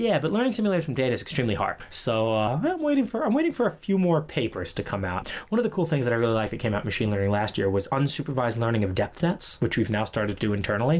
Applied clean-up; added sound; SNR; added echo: none; none; none; none.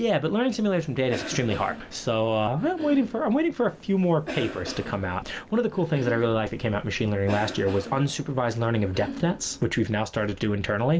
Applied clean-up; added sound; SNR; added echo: none; Cough; 14 dB; none.